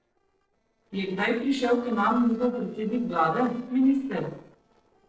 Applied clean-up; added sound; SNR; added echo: neural separator model SepFormer DNS4.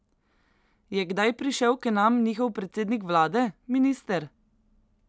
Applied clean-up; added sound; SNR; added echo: none; none; none; none.